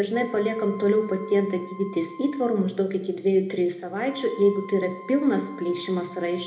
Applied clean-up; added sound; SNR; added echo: none; Wind instrument, woodwind instrument; 19 dB; reverberation time 0.7 s.